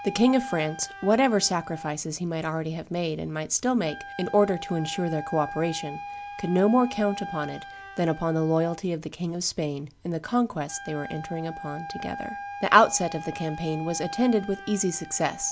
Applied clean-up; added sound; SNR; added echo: none; Wind instrument, woodwind instrument; 13 dB; none.